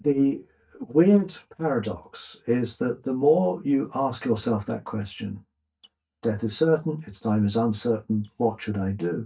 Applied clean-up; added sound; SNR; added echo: neural mask model DeepFilterNet 3.